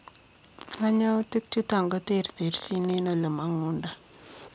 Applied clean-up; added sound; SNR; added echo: none; none; none; none.